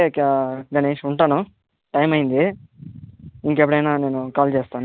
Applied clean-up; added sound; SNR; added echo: none; none; none; none.